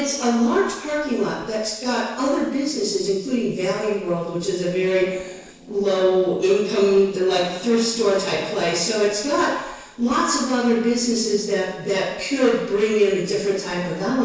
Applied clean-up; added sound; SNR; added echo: neural separator model SepFormer DNS4.